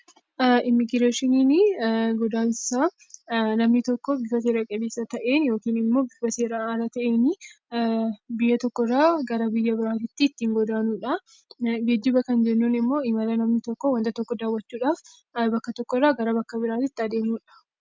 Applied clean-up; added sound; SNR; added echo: none; none; none; none.